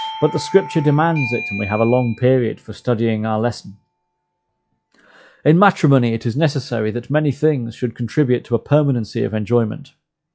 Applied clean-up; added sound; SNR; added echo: classical method log-MMSE.